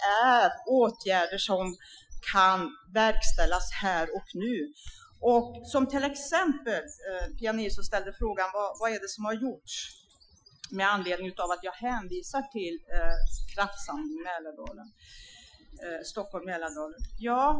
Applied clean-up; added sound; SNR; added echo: classical method Wiener filter.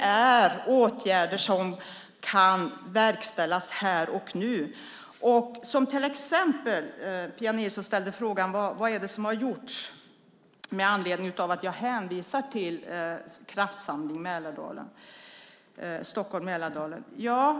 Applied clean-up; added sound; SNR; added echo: none; none; none; none.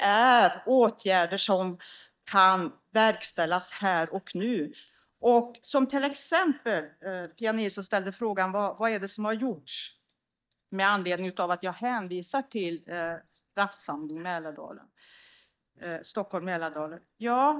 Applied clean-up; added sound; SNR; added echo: neural mask model DeepFilterNet 3.